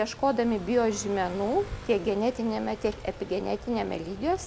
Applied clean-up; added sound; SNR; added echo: none; Motorcycle / Accelerating, revving, vroom; 14 dB; none.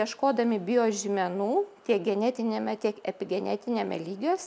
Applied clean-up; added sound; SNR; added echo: none; none; none; none.